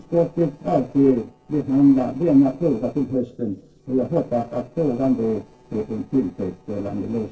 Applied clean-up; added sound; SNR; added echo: neural separator model SepFormer DNS4.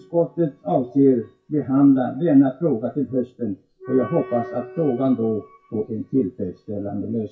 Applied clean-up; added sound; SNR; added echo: classical method WPE with log-MMSE.